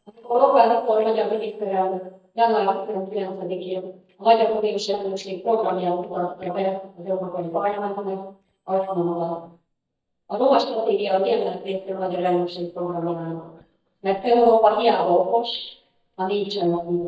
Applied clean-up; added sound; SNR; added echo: neural mask model DeepFilterNet 3.